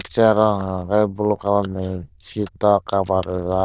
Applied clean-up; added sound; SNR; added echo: neural diffusion model UNIVERSE++.